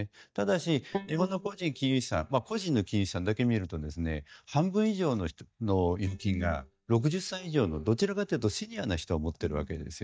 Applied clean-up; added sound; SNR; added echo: neural mask model DeepFilterNet 3.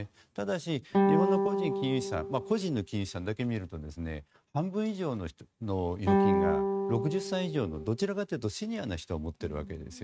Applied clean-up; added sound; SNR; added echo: neural mask model RNNoise.